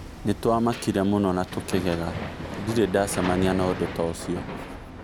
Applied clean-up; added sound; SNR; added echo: none; Hammer; 9 dB; none.